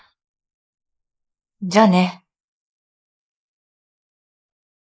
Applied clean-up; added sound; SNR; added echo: neural mask model Resemble Enhance denoiser.